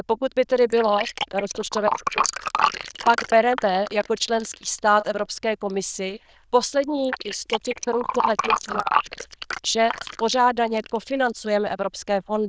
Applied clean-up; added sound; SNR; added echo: neural diffusion model UNIVERSE++.